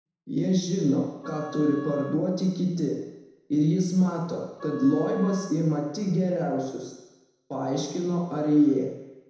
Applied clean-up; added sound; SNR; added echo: none; Wind instrument, woodwind instrument; 19 dB; reverberation time 1.0 s.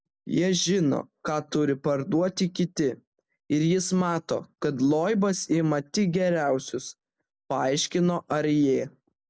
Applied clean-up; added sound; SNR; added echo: none; none; none; none.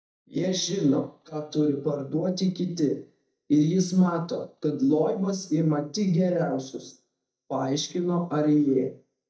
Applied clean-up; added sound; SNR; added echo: neural mask model DeepFilterNet 3.